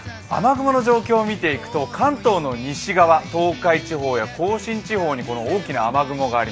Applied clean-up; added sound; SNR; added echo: none; none; none; none.